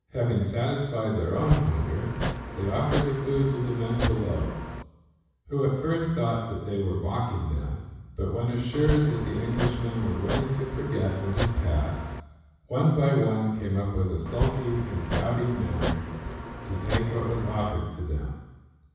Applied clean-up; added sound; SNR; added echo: none; Domestic sounds, home sounds; 4 dB; reverberation time 1.1 s.